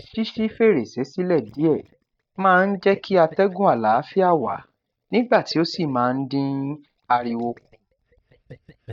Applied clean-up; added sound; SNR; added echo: neural mask model DeepFilterNet 3.